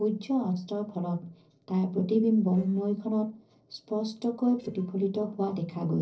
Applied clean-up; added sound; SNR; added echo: neural separator model SepFormer DNS4.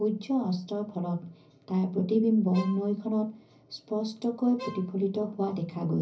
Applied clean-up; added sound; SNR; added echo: none; Bowed string instrument; 16 dB; reverberation time 0.5 s.